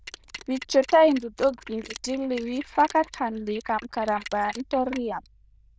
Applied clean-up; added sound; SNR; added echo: neural diffusion model UNIVERSE++.